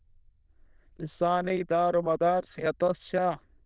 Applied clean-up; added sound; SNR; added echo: neural diffusion model UNIVERSE++.